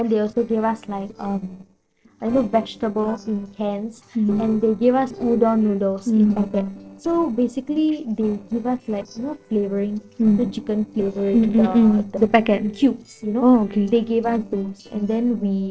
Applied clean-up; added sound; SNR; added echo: neural separator model SepFormer DNS4.